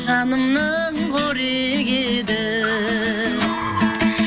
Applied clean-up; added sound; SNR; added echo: none; Car; 13 dB; none.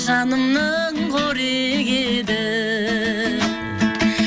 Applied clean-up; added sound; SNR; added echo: none; none; none; none.